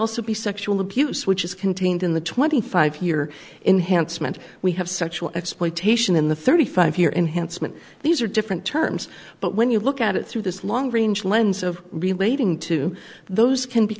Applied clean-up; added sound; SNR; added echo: none; none; none; none.